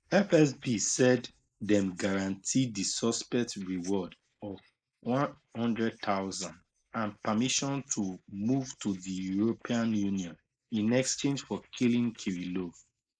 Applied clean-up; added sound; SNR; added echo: neural mask model Resemble Enhance denoiser.